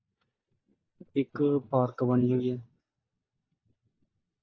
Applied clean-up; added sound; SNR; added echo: neural mask model DeepFilterNet 3.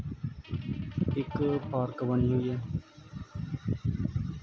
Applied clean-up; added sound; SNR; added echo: none; Guitar; 18 dB; none.